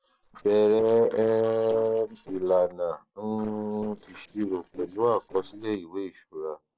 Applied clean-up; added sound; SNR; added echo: neural separator model SepFormer DNS4.